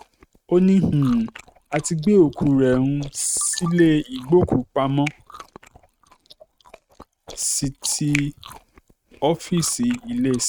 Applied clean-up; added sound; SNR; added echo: neural mask model RNNoise.